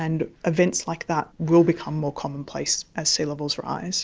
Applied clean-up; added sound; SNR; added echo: none; none; none; none.